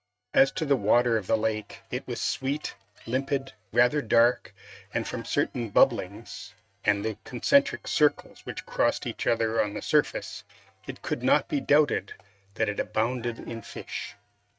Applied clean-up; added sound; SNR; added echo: neural mask model RNNoise.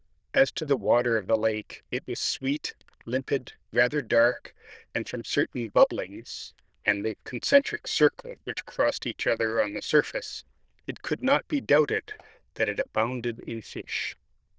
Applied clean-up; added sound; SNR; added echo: neural diffusion model UNIVERSE++.